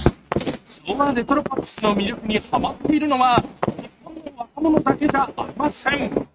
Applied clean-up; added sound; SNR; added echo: neural mask model RNNoise.